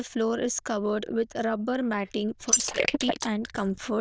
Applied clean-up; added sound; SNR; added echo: neural diffusion model UNIVERSE++.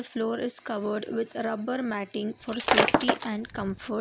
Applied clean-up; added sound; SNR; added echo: none; Shatter; -4 dB; none.